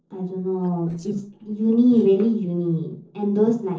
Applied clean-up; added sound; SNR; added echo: neural separator model SepFormer DNS4.